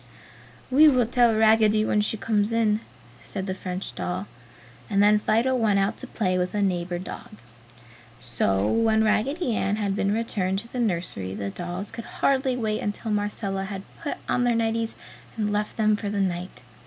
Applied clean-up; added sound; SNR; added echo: none; Zipper (clothing); 17 dB; none.